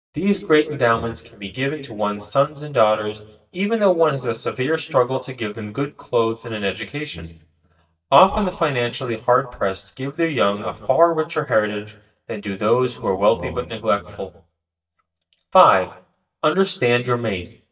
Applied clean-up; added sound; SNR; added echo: neural mask model DeepFilterNet 3.